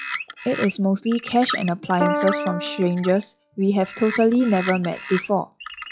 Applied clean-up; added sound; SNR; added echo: classical method log-MMSE.